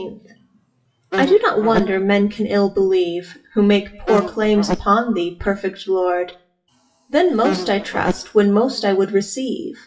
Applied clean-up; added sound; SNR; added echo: classical method WPE with log-MMSE.